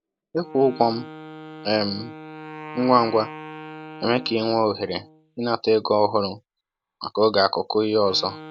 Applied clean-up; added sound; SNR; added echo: none; Wind instrument, woodwind instrument; 17 dB; none.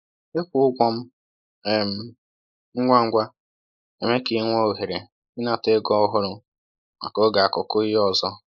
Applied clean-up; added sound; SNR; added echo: neural mask model Resemble Enhance denoiser.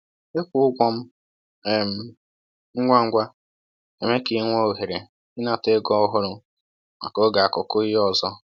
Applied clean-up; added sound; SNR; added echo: none; none; none; none.